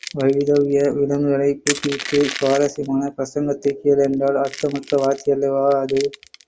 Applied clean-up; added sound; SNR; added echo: none; Crushing; 15 dB; none.